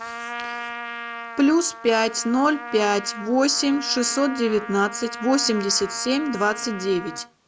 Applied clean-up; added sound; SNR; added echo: none; Trumpet; 12 dB; none.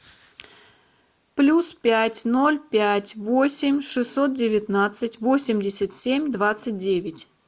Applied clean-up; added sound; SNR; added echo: none; none; none; none.